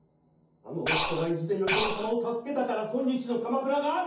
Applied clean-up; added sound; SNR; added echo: none; Breathing; 0 dB; reverberation time 0.6 s.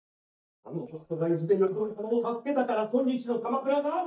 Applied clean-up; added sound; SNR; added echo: neural mask model DeepFilterNet 3.